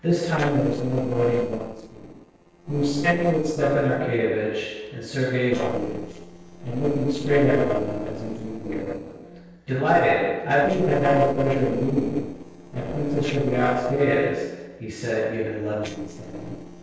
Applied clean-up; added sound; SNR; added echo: neural separator model SepFormer DNS4.